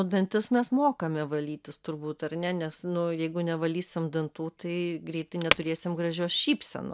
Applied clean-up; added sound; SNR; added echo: none; Wood; 3 dB; none.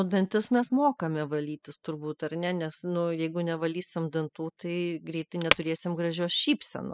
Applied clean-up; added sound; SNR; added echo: classical method spectral subtraction.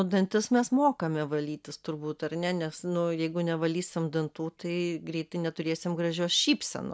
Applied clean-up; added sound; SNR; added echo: none; none; none; none.